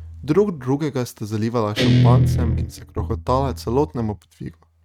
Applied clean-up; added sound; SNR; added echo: neural mask model RNNoise.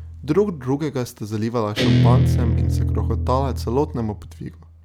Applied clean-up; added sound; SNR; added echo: none; Guitar; -2 dB; none.